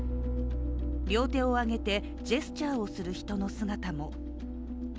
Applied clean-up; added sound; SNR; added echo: none; none; none; none.